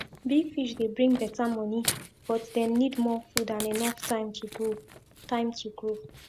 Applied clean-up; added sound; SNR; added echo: none; Tearing; 10 dB; none.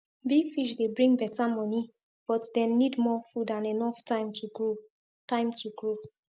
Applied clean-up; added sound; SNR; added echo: none; none; none; none.